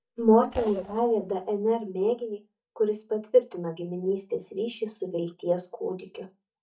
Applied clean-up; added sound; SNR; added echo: neural mask model DeepFilterNet 3.